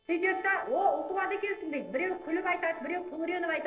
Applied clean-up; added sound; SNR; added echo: neural separator model SepFormer DNS4.